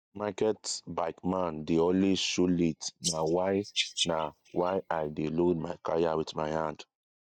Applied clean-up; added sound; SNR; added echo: neural mask model DeepFilterNet 3.